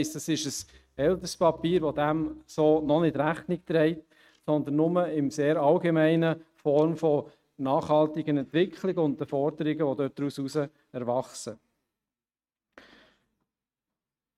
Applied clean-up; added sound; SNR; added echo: neural mask model RNNoise.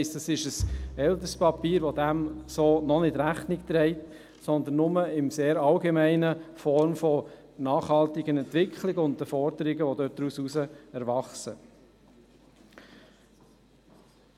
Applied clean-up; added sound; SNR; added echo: none; Bowed string instrument; 12 dB; none.